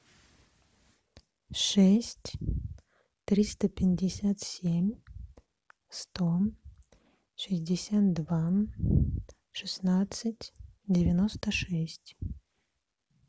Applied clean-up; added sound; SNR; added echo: none; none; none; none.